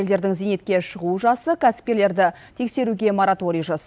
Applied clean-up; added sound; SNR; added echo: none; none; none; none.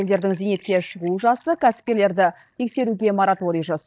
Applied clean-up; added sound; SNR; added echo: neural mask model DeepFilterNet 3.